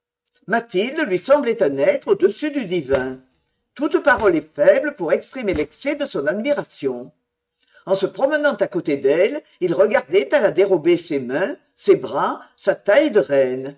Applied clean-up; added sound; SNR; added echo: neural mask model RNNoise.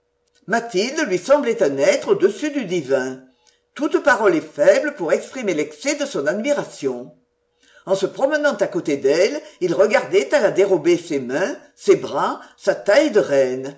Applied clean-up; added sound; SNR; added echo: none; none; none; none.